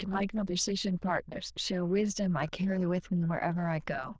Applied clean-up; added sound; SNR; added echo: neural diffusion model UNIVERSE++.